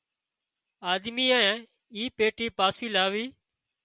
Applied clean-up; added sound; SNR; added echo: none; none; none; none.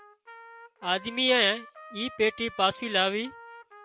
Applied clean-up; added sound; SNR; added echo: none; Trumpet; 19 dB; none.